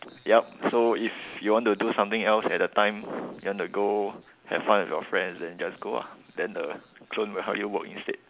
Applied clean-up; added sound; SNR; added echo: none; none; none; none.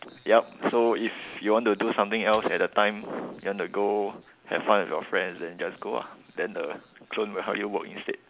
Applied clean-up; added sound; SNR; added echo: none; Coin (dropping); 19 dB; none.